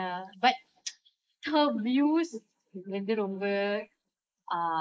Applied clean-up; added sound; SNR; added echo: neural mask model Resemble Enhance denoiser.